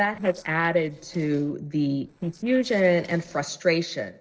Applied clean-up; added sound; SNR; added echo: neural separator model SepFormer DNS4.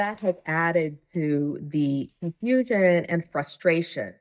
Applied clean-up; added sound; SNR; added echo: neural mask model DeepFilterNet 3.